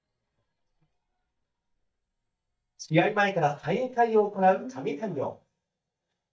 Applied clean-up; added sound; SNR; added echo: neural mask model DeepFilterNet 3.